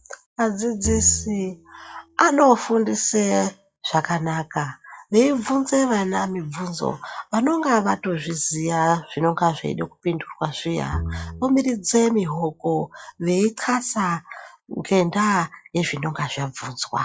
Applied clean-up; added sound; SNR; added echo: classical method log-MMSE.